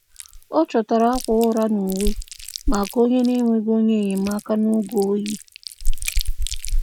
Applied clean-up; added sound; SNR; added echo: none; Chewing, mastication; 4 dB; none.